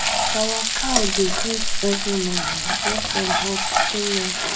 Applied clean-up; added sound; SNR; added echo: none; Frying (food); -5 dB; reverberation time 0.3 s.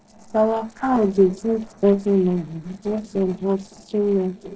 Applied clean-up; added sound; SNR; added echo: neural separator model SepFormer DNS4.